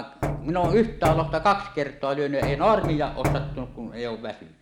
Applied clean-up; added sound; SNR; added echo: none; Knock; 5 dB; none.